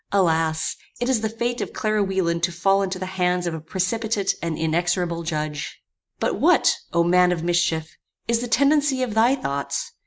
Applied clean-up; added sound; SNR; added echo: neural mask model Resemble Enhance denoiser.